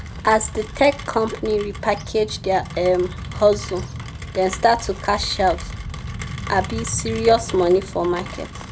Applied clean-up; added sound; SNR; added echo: none; Rain; 10 dB; none.